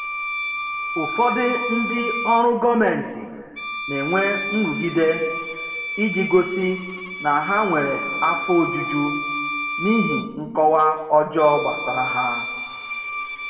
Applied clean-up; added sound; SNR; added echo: none; Bowed string instrument; 6 dB; reverberation time 1.6 s.